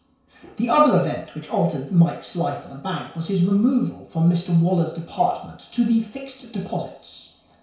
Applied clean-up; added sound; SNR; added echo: none; none; none; reverberation time 0.6 s.